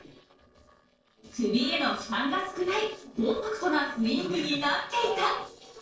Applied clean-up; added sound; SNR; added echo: neural separator model SepFormer DNS4.